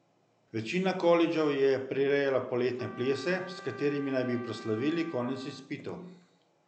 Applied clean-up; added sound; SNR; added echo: none; Trumpet; 18 dB; none.